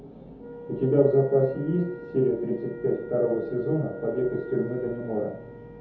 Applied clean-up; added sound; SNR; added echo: none; Wind instrument, woodwind instrument; 15 dB; reverberation time 0.6 s.